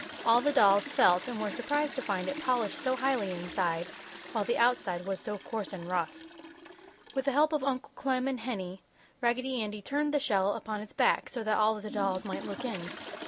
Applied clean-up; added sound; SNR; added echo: none; Toilet flush; 13 dB; none.